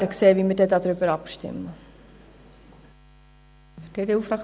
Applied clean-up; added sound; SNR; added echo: none; none; none; none.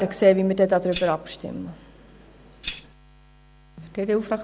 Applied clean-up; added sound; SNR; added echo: none; Tambourine; 13 dB; none.